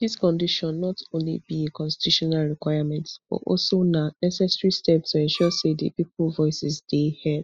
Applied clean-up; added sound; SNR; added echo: classical method spectral subtraction.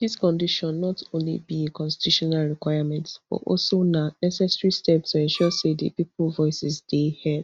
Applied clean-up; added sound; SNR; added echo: neural mask model RNNoise.